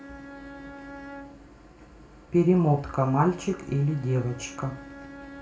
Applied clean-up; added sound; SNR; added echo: none; Bowed string instrument; 17 dB; reverberation time 0.3 s.